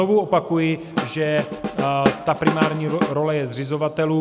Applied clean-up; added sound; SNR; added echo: none; Drum / Drum kit; 3 dB; none.